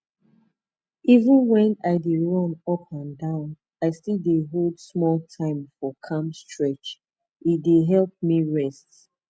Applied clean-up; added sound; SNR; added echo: none; none; none; none.